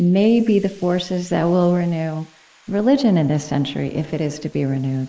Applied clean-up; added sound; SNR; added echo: neural mask model Resemble Enhance denoiser.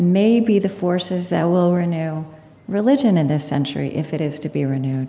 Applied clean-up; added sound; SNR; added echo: none; none; none; none.